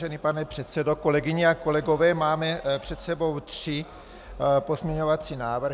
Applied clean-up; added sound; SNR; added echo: none; none; none; none.